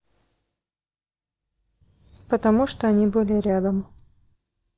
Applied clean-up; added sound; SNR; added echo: neural mask model DeepFilterNet 3.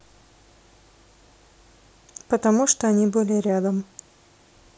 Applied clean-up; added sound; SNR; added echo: none; none; none; none.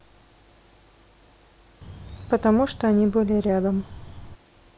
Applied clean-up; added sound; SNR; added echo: none; Bird; 15 dB; none.